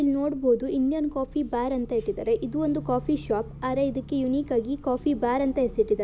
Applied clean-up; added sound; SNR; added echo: none; none; none; none.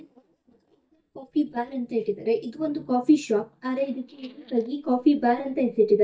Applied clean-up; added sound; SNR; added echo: neural mask model DeepFilterNet 3.